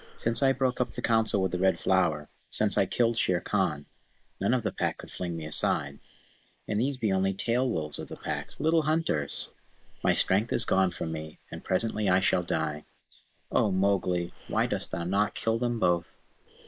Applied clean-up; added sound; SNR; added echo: neural mask model Resemble Enhance denoiser.